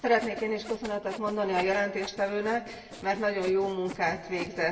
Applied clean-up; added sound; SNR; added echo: none; Sawing; 15 dB; reverberation time 2.0 s.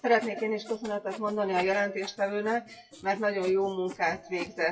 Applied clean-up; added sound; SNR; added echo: classical method WPE with log-MMSE.